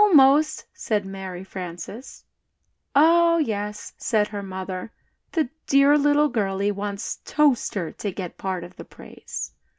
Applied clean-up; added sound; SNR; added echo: none; none; none; none.